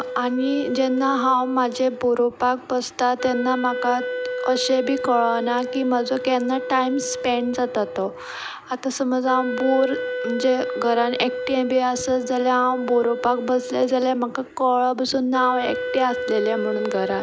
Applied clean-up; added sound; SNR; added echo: none; Wind instrument, woodwind instrument; 7 dB; none.